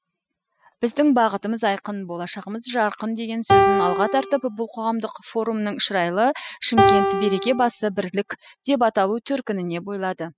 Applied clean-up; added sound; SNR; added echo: classical method spectral subtraction.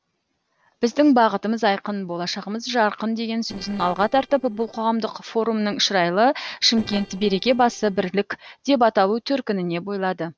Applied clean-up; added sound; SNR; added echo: neural separator model SepFormer DNS4.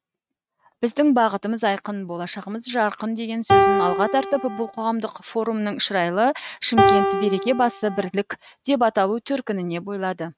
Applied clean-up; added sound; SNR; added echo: neural mask model RNNoise.